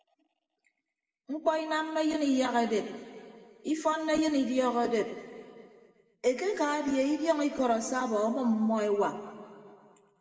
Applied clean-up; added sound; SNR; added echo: none; none; none; reverberation time 2.0 s.